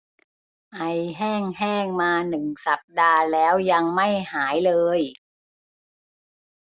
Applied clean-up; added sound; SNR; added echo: none; none; none; none.